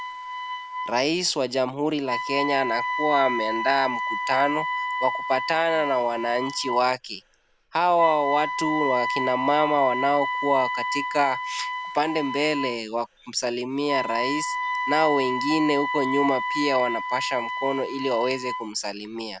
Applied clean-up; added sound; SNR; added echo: none; Wind instrument, woodwind instrument; 4 dB; none.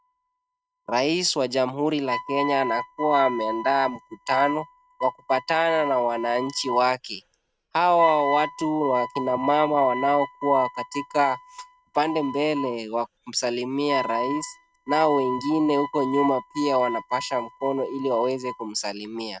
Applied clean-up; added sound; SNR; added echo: neural mask model RNNoise.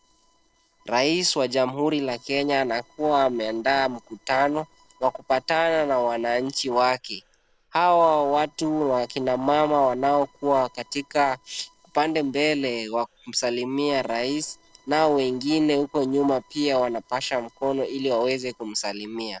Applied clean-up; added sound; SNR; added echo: neural separator model SepFormer DNS4.